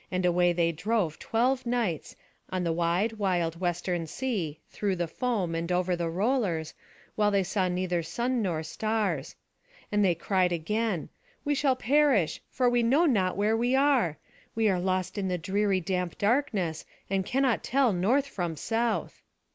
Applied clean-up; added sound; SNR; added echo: none; none; none; none.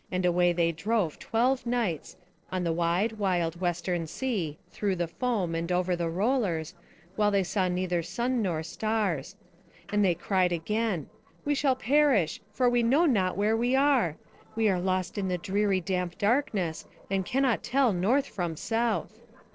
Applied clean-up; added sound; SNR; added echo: neural separator model SepFormer DNS4.